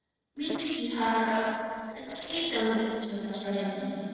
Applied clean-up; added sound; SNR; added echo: neural separator model SepFormer DNS4.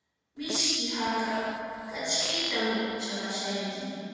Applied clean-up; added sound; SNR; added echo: none; Fart; 11 dB; reverberation time 2.1 s.